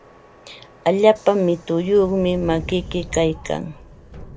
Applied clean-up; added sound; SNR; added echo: none; Subway, metro, underground; 16 dB; none.